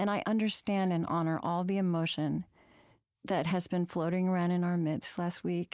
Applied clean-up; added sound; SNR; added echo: neural mask model Resemble Enhance denoiser.